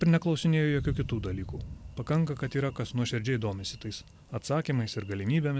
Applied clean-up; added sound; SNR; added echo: none; Thunder; 14 dB; none.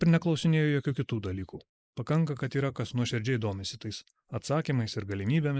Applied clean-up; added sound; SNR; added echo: neural mask model Resemble Enhance denoiser.